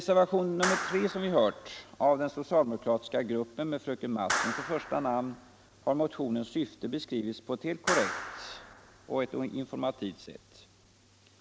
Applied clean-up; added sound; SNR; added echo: none; Clapping; 8 dB; none.